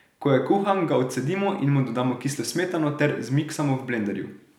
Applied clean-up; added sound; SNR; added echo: none; none; none; none.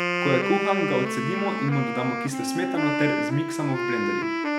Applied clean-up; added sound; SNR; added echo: none; Wind instrument, woodwind instrument; 0 dB; none.